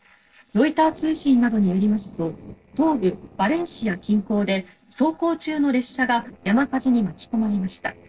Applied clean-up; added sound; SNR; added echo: neural separator model SepFormer DNS4.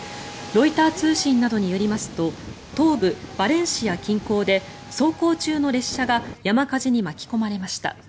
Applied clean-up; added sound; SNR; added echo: none; none; none; none.